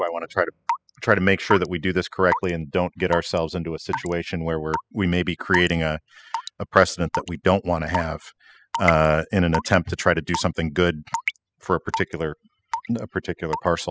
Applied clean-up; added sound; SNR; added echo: classical method spectral subtraction.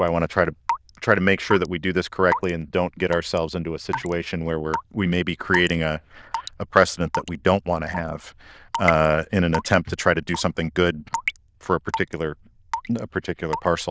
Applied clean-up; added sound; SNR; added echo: neural diffusion model UNIVERSE++.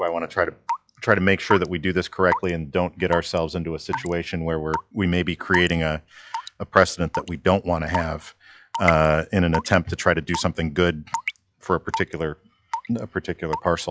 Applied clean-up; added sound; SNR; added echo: classical method log-MMSE.